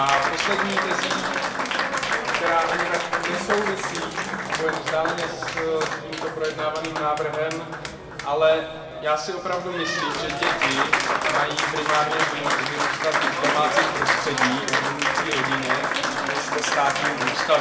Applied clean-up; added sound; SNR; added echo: none; Applause; -2 dB; reverberation time 1.8 s.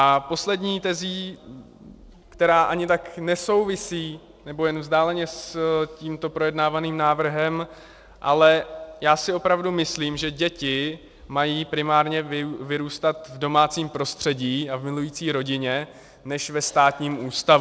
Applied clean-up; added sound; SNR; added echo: none; none; none; none.